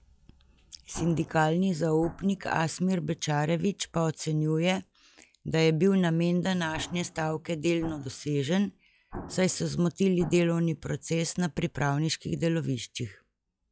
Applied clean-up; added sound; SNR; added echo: classical method log-MMSE.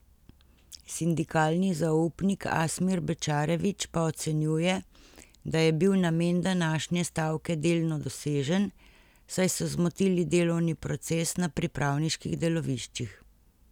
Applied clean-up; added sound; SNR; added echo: none; none; none; none.